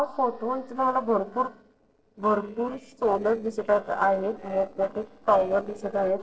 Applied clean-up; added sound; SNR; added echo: neural separator model SepFormer DNS4.